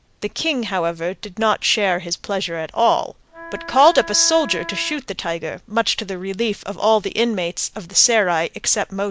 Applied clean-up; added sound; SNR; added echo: none; Wind instrument, woodwind instrument; 14 dB; none.